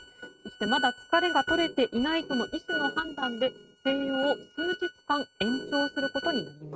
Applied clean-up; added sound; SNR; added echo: neural mask model RNNoise.